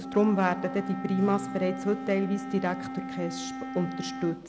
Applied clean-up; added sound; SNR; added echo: none; Wind instrument, woodwind instrument; 8 dB; none.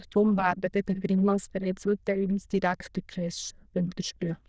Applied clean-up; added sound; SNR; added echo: neural diffusion model UNIVERSE++.